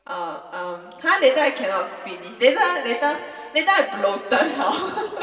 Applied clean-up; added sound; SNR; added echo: none; none; none; reverberation time 2.2 s.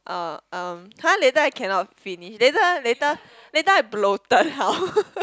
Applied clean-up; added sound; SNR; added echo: none; none; none; none.